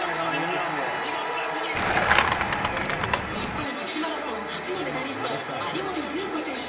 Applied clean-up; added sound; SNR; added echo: none; Skateboard; -3 dB; reverberation time 2.9 s.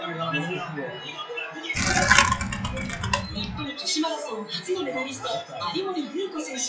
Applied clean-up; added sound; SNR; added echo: classical method WPE with log-MMSE.